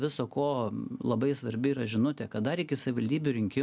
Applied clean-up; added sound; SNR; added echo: none; none; none; none.